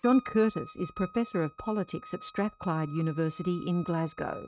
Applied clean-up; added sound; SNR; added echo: neural mask model RNNoise.